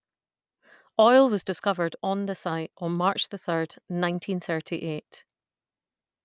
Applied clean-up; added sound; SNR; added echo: none; none; none; none.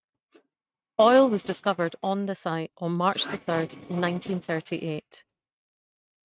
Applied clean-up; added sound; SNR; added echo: neural mask model RNNoise.